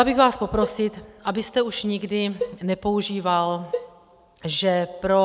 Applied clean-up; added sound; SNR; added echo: none; Cowbell; 12 dB; none.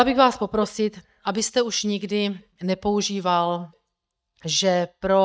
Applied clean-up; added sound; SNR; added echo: neural mask model DeepFilterNet 3.